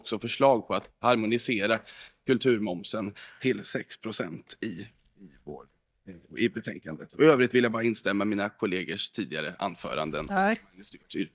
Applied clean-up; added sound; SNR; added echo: neural mask model DeepFilterNet 3.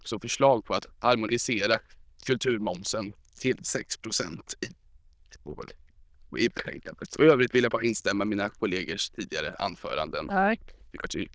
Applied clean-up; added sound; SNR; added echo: neural diffusion model UNIVERSE++.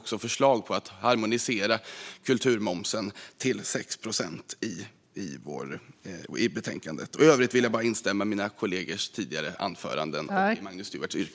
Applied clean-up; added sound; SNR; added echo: none; none; none; none.